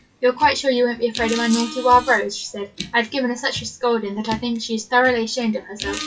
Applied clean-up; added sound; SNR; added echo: classical method WPE with log-MMSE.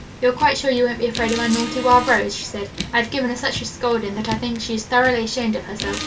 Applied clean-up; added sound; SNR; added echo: none; Car; 11 dB; reverberation time 0.2 s.